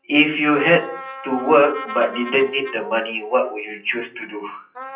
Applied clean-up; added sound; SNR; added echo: classical method WPE with log-MMSE.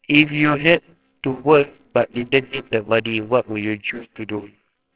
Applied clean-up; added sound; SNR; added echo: neural separator model SepFormer WHAMR!.